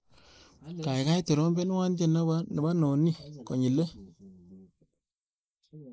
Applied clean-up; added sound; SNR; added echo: neural mask model Resemble Enhance denoiser.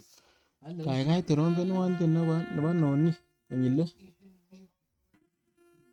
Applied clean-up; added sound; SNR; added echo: neural mask model RNNoise.